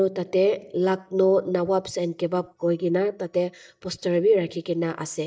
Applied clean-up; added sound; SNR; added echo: neural mask model DeepFilterNet 3.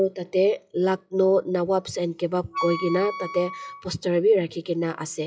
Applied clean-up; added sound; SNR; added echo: classical method WPE with log-MMSE.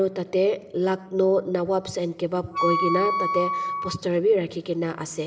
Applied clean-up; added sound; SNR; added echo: none; Wind instrument, woodwind instrument; 3 dB; reverberation time 1.7 s.